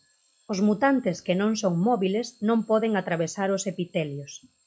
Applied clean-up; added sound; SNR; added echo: classical method log-MMSE.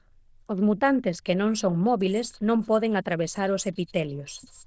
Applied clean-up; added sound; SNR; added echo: neural diffusion model UNIVERSE++.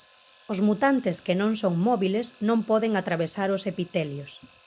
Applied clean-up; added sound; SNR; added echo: none; Alarm / Clock; 17 dB; none.